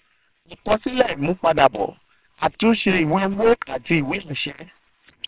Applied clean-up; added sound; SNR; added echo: neural separator model SepFormer WHAMR!.